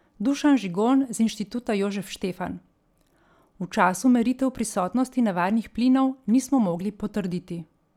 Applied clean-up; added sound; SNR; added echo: none; none; none; none.